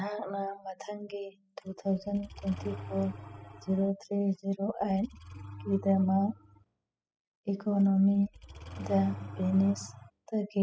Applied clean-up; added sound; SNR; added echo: classical method spectral subtraction.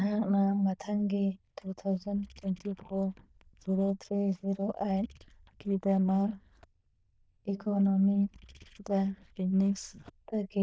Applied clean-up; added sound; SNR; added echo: neural diffusion model UNIVERSE++.